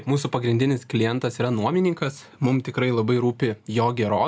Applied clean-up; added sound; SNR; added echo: none; none; none; none.